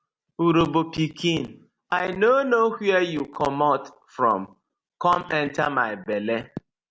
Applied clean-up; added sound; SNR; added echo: none; none; none; none.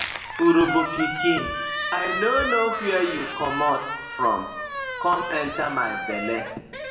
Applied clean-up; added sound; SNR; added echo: none; Squeak; 5 dB; reverberation time 0.9 s.